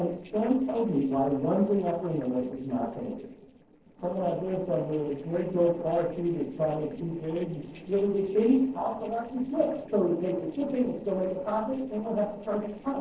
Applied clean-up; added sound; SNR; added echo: neural separator model SepFormer DNS4.